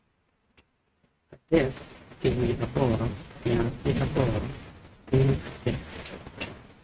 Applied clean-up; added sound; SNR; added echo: neural mask model RNNoise.